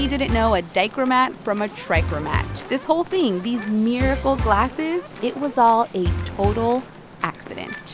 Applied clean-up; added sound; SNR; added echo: none; Fire; 18 dB; none.